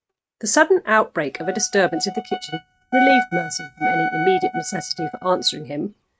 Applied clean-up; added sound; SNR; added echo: neural mask model RNNoise.